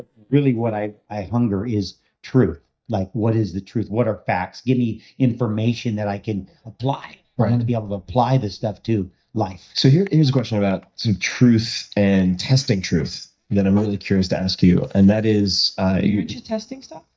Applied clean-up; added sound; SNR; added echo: neural mask model DeepFilterNet 3.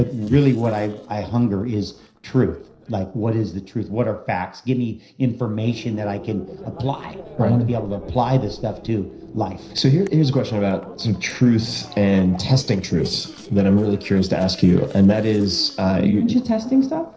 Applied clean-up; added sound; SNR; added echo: neural separator model SepFormer DNS4.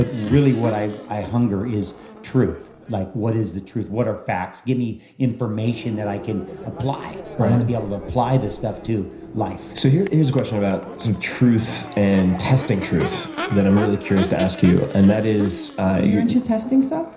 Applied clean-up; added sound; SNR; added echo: none; Crowd / Race car, auto racing / Accelerating, revving, vroom; 14 dB; reverberation time 0.5 s.